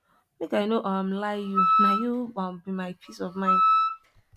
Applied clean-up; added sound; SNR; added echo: none; Wind instrument, woodwind instrument; -4 dB; none.